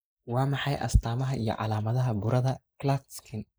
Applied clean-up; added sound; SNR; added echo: neural mask model Resemble Enhance denoiser.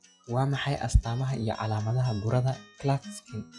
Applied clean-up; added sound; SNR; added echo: classical method log-MMSE.